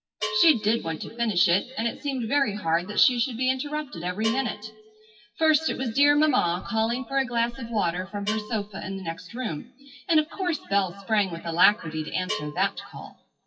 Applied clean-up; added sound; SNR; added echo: classical method WPE with log-MMSE.